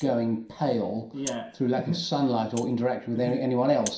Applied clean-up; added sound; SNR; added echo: none; Rattle (instrument); 19 dB; reverberation time 0.5 s.